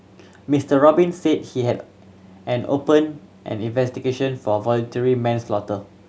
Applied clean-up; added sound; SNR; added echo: none; none; none; none.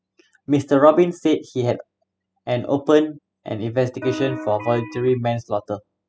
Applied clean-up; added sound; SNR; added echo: classical method spectral subtraction.